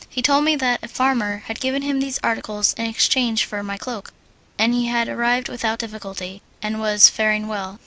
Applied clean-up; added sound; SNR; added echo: none; none; none; none.